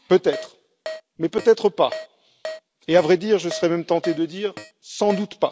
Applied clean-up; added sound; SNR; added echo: none; Keyboard (musical); 15 dB; none.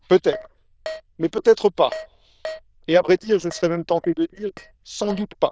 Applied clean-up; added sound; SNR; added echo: neural diffusion model UNIVERSE++.